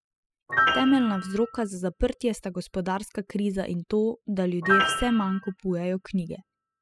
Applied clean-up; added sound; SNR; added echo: classical method spectral subtraction.